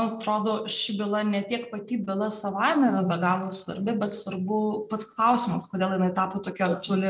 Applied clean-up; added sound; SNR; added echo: neural mask model Resemble Enhance denoiser.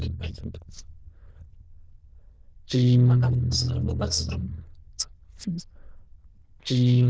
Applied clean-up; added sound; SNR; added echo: neural diffusion model UNIVERSE++.